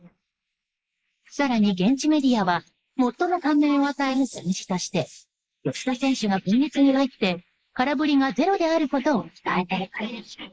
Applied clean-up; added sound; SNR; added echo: neural mask model Resemble Enhance denoiser.